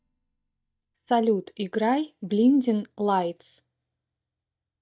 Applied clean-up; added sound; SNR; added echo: neural mask model DeepFilterNet 3.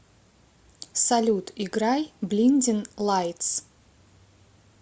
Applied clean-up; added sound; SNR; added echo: none; none; none; none.